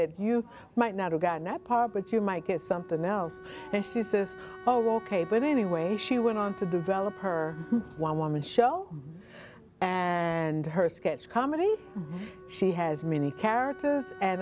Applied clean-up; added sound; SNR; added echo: none; Wind instrument, woodwind instrument; 19 dB; none.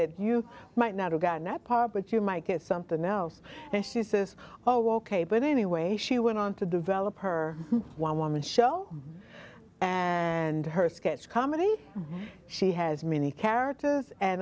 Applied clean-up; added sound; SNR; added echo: none; none; none; none.